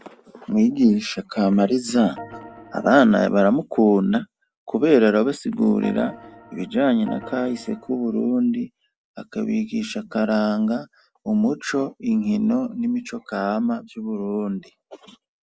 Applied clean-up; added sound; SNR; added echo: none; Organ; 19 dB; none.